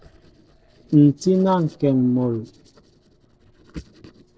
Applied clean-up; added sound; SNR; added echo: neural separator model SepFormer DNS4.